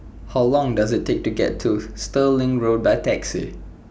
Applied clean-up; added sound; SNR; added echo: none; none; none; none.